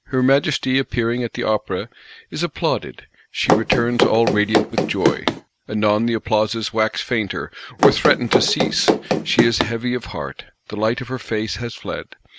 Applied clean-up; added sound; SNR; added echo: none; Run; -2 dB; none.